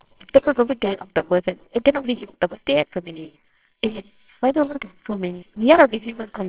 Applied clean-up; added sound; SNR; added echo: neural separator model SepFormer WHAMR!.